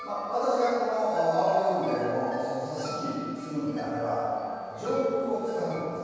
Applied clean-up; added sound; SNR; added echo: none; Wind chime; 14 dB; reverberation time 2.2 s.